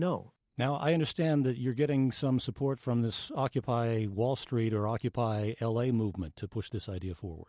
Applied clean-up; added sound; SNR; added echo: none; none; none; none.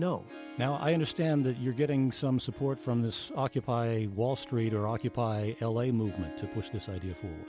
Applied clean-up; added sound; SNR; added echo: none; Harp; 17 dB; none.